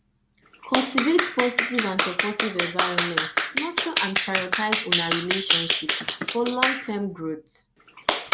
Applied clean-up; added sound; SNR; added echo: none; Clapping; -2 dB; none.